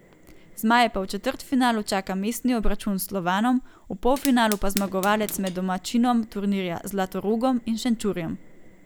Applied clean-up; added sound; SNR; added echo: none; Fire; 19 dB; none.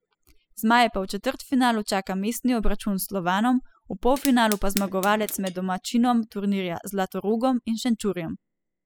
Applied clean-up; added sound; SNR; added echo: classical method spectral subtraction.